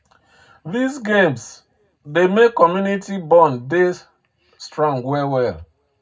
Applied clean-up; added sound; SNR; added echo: none; none; none; reverberation time 0.3 s.